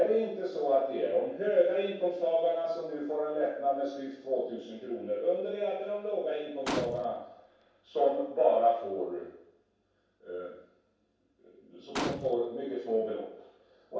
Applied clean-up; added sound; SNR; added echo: none; Gunshot, gunfire; 7 dB; reverberation time 0.7 s.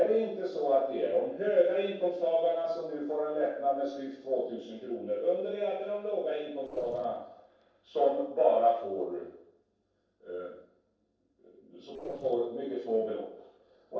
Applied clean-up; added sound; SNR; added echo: neural separator model SepFormer DNS4.